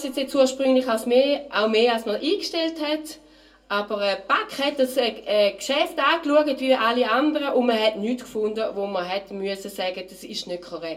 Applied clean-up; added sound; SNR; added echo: none; none; none; reverberation time 0.2 s.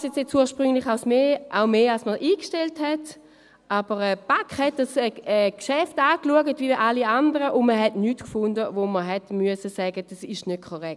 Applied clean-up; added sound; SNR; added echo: none; none; none; none.